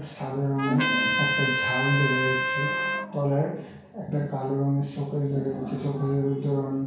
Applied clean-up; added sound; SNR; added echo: none; Trumpet; 0 dB; reverberation time 0.6 s.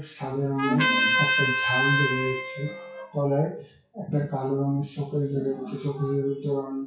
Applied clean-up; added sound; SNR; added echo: classical method WPE with log-MMSE.